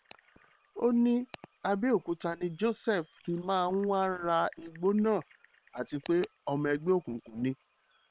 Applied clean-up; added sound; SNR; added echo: neural separator model SepFormer WHAM!.